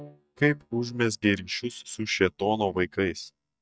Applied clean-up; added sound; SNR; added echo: neural mask model DeepFilterNet 3.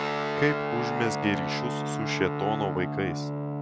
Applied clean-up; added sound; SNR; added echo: none; Guitar; -1 dB; none.